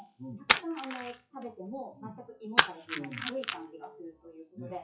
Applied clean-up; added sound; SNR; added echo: classical method WPE with log-MMSE.